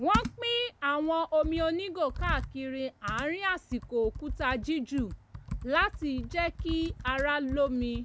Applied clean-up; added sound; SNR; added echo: none; Computer keyboard; 8 dB; none.